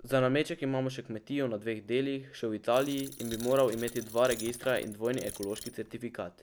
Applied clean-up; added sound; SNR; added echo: none; Coin (dropping); 14 dB; none.